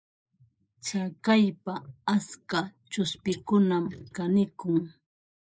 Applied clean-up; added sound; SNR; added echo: neural mask model Resemble Enhance denoiser.